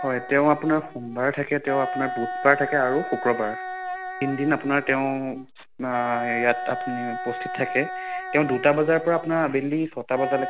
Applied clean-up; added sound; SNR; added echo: none; Wind instrument, woodwind instrument; 8 dB; none.